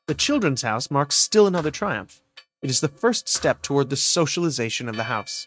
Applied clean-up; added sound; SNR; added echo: neural mask model RNNoise.